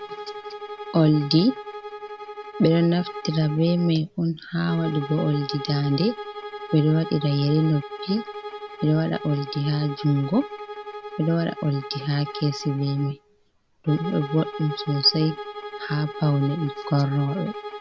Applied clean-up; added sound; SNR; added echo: none; Bowed string instrument; 12 dB; none.